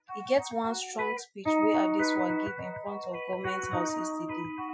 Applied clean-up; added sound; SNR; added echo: classical method Wiener filter.